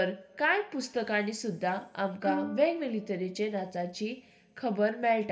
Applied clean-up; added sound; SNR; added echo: none; Plucked string instrument; 10 dB; reverberation time 1.5 s.